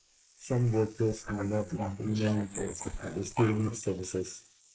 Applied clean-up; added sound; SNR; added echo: neural mask model Resemble Enhance denoiser.